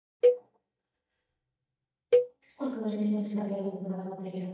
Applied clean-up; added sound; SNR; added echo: neural mask model DeepFilterNet 3.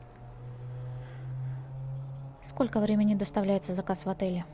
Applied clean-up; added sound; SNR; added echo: none; none; none; none.